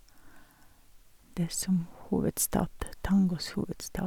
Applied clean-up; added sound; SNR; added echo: none; none; none; none.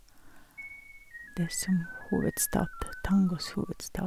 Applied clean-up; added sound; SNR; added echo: none; Keyboard (musical); 15 dB; none.